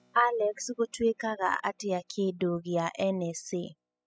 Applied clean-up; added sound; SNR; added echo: classical method spectral subtraction.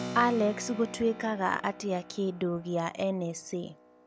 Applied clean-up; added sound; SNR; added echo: none; Keyboard (musical); 13 dB; none.